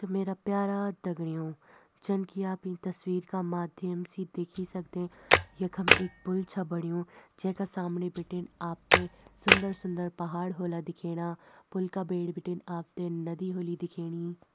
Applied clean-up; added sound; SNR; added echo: none; Camera; -5 dB; none.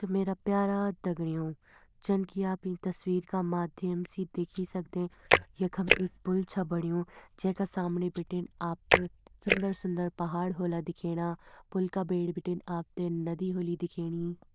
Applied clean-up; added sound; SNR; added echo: neural diffusion model UNIVERSE++.